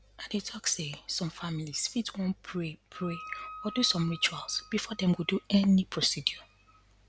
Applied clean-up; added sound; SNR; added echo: none; Wind instrument, woodwind instrument; 16 dB; none.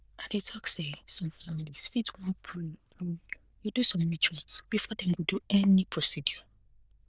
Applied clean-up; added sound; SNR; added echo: neural diffusion model UNIVERSE++.